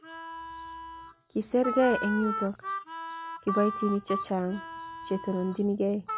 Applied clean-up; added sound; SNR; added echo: none; Harmonica; 7 dB; none.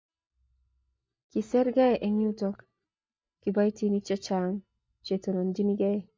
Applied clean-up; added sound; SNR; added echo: neural mask model DeepFilterNet 3.